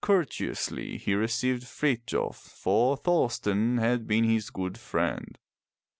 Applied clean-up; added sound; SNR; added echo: none; none; none; none.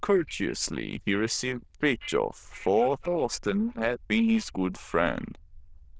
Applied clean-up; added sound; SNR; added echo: neural diffusion model UNIVERSE++.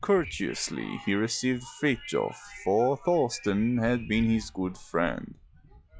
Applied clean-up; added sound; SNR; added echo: classical method log-MMSE.